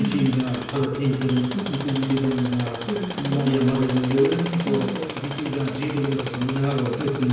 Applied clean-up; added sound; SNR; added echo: none; Tools; 10 dB; reverberation time 0.8 s.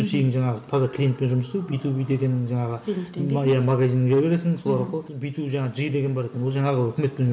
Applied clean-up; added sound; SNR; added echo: none; none; none; none.